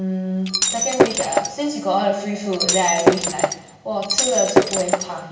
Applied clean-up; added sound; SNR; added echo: none; Shatter; -3 dB; reverberation time 1.0 s.